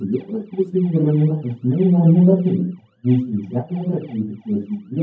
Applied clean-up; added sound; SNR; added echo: neural mask model DeepFilterNet 3.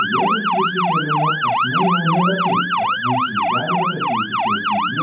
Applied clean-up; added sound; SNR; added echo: none; Motor vehicle (road) / Siren; -5 dB; reverberation time 0.9 s.